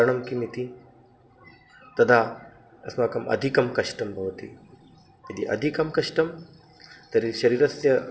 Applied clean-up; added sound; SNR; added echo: none; none; none; reverberation time 1.0 s.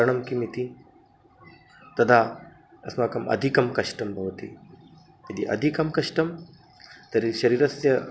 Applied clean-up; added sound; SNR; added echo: none; none; none; none.